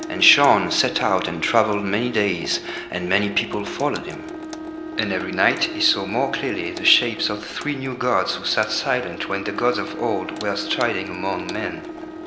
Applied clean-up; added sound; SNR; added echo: none; Bowed string instrument + Sink (filling or washing) / Water tap, faucet; 10 dB; none.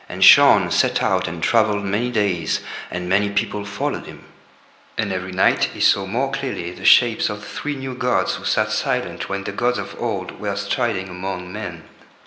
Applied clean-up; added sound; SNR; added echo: none; none; none; none.